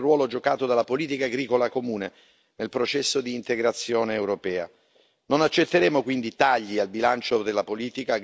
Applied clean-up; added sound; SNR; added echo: none; none; none; none.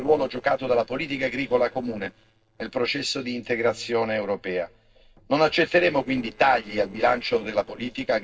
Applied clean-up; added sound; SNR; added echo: neural separator model SepFormer DNS4.